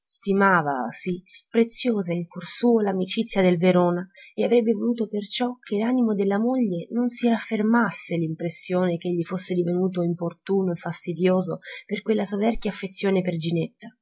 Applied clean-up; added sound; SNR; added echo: none; none; none; none.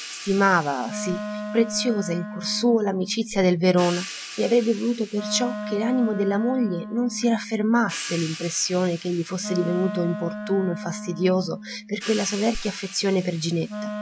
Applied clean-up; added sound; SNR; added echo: none; Wind instrument, woodwind instrument + Crash cymbal / Hi-hat; 10 dB; none.